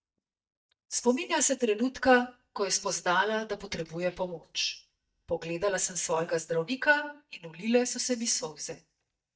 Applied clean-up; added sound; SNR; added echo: neural mask model DeepFilterNet 3.